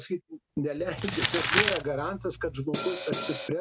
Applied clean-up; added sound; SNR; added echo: none; Cymbal + Crumpling, crinkling; -2 dB; none.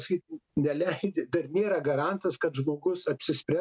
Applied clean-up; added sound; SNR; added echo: none; none; none; none.